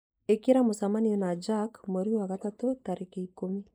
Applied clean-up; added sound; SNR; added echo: neural mask model Resemble Enhance denoiser.